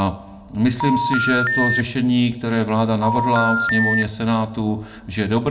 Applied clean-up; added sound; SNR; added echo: none; Telephone; 2 dB; reverberation time 0.3 s.